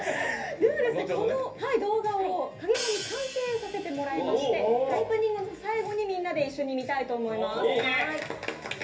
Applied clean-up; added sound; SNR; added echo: none; Hi-hat; 13 dB; reverberation time 0.3 s.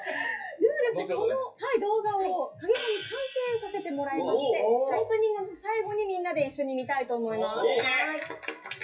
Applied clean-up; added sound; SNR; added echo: classical method WPE with log-MMSE.